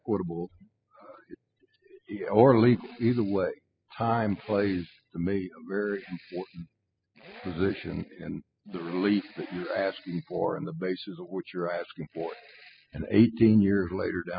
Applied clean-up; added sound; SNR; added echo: classical method spectral subtraction.